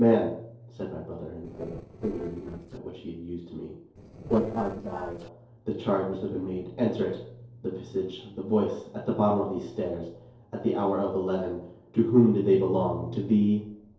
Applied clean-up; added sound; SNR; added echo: neural separator model SepFormer DNS4.